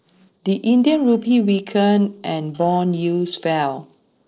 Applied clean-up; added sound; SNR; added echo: neural separator model SepFormer DNS4.